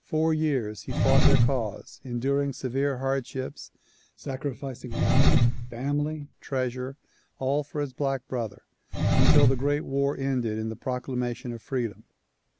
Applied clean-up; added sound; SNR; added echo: none; Engine; -2 dB; none.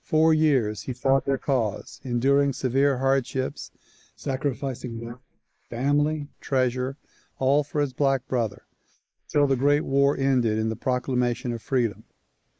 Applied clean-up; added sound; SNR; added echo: neural mask model Resemble Enhance denoiser.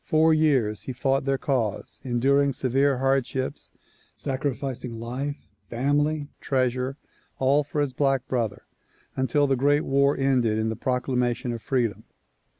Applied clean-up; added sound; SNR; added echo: none; none; none; none.